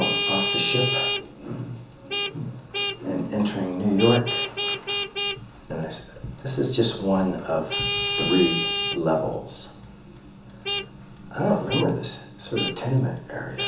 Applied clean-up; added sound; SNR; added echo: none; Vehicle horn, car horn, honking; 3 dB; reverberation time 0.7 s.